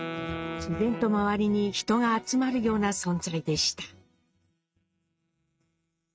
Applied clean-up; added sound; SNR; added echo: neural mask model RNNoise.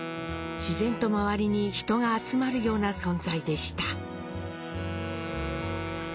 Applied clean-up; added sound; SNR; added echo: none; Wind instrument, woodwind instrument; 10 dB; none.